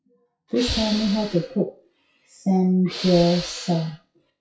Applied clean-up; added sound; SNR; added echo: classical method WPE with log-MMSE.